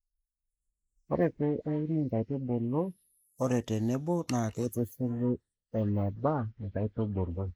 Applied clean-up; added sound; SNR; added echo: neural mask model Resemble Enhance denoiser.